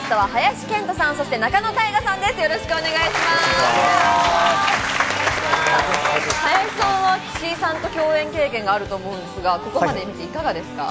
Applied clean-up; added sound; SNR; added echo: none; Wind instrument, woodwind instrument; 19 dB; none.